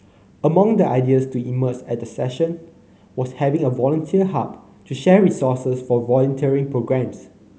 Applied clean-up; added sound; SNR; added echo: none; none; none; none.